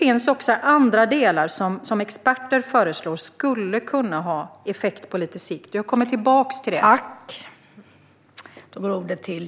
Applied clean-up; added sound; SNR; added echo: none; none; none; none.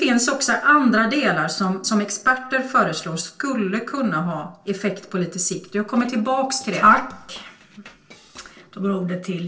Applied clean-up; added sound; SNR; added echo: neural separator model SepFormer DNS4.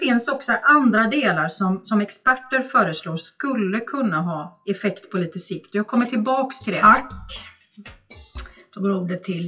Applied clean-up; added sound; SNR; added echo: classical method WPE with log-MMSE.